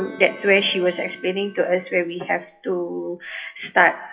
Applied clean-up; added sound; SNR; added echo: classical method WPE with log-MMSE.